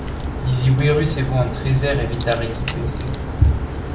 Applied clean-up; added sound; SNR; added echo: none; Crack; 5 dB; reverberation time 0.5 s.